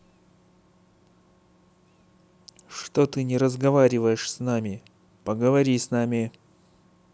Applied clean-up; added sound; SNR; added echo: none; none; none; none.